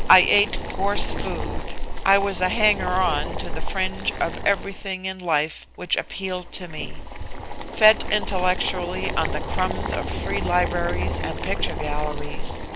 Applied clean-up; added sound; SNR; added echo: none; Boiling; 1 dB; none.